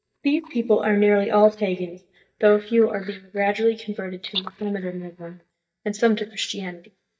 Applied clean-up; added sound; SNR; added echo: neural mask model DeepFilterNet 3.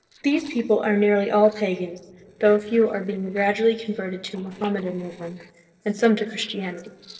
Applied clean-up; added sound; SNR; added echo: neural separator model SepFormer DNS4.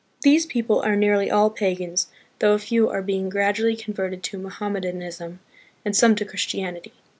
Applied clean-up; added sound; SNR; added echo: none; none; none; none.